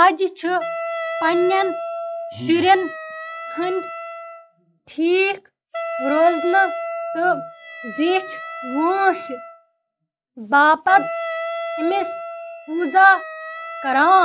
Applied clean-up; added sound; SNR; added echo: classical method log-MMSE.